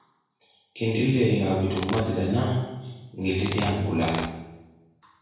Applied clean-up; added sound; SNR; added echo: none; Domestic sounds, home sounds; 9 dB; reverberation time 1.0 s.